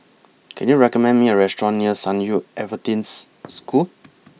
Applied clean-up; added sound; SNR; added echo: none; none; none; none.